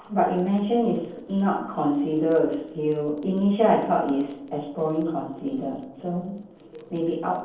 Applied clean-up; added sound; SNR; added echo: neural separator model SepFormer DNS4.